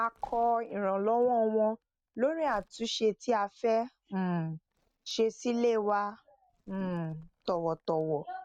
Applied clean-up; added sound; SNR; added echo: neural mask model RNNoise.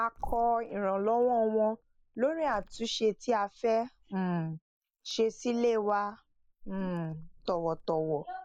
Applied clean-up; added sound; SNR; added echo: neural mask model Resemble Enhance denoiser.